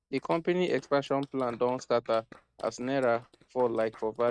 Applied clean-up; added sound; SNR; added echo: neural mask model RNNoise.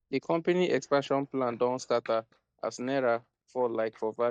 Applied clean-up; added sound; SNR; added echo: neural mask model DeepFilterNet 3.